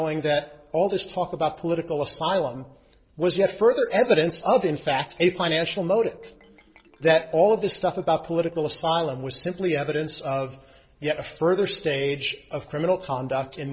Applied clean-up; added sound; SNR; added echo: neural separator model SepFormer DNS4.